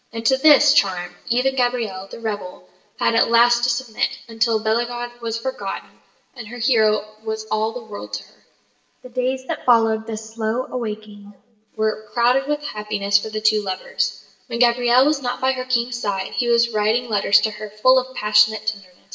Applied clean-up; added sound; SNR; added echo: none; none; none; reverberation time 0.7 s.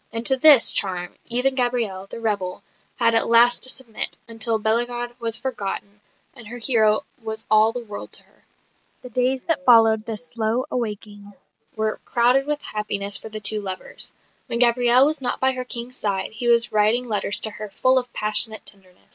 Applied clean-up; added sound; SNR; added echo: none; none; none; none.